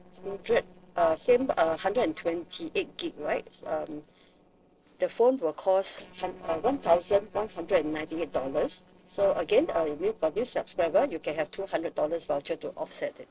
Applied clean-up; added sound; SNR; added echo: neural separator model SepFormer DNS4.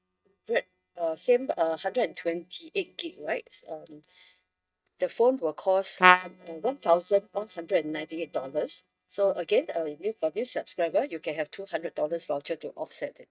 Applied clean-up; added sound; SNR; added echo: neural mask model DeepFilterNet 3.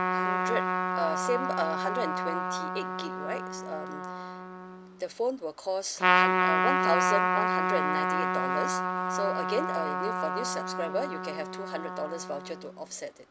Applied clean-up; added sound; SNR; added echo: none; Trumpet; -5 dB; none.